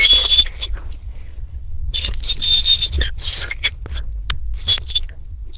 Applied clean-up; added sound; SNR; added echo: neural diffusion model UNIVERSE++.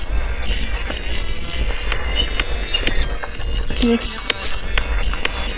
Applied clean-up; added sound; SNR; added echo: neural separator model SepFormer WHAM!.